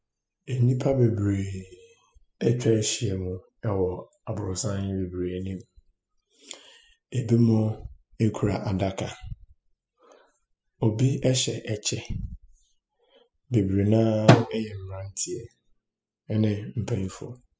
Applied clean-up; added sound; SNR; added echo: classical method spectral subtraction.